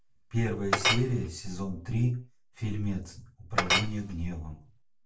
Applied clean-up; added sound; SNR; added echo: none; Chink, clink; 1 dB; reverberation time 0.3 s.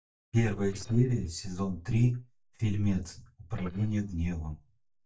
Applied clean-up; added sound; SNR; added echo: neural mask model DeepFilterNet 3.